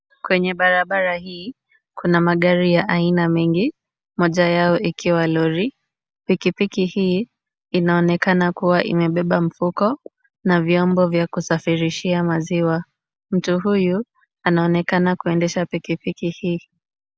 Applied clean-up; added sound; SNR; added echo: none; none; none; none.